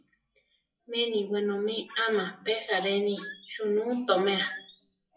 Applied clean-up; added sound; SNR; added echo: classical method WPE with log-MMSE.